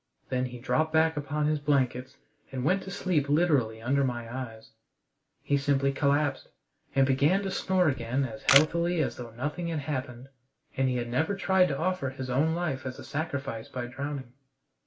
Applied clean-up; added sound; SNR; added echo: none; Camera; 3 dB; reverberation time 0.2 s.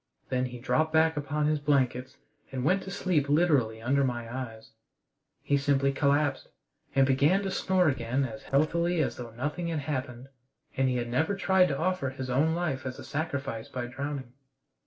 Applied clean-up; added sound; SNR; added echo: neural separator model SepFormer DNS4.